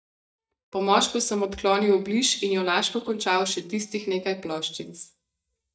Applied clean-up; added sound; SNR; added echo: neural mask model DeepFilterNet 3.